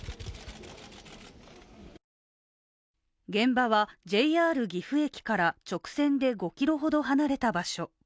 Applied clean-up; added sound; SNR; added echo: none; none; none; none.